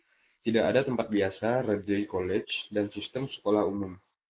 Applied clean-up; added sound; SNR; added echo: neural mask model Resemble Enhance denoiser.